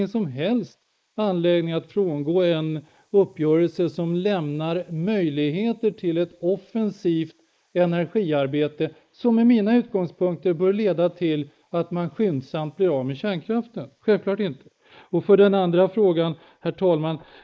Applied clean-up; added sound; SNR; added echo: neural mask model Resemble Enhance denoiser.